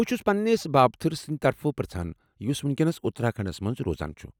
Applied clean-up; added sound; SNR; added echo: none; none; none; none.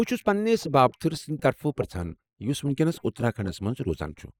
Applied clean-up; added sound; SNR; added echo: neural mask model Resemble Enhance denoiser.